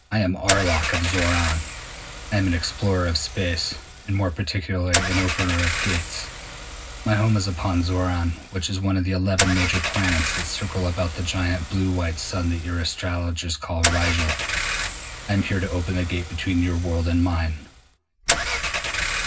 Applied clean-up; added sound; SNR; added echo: none; Engine / Car; 5 dB; reverberation time 0.4 s.